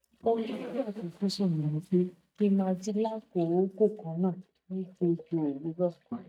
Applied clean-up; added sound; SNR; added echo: neural mask model DeepFilterNet 3.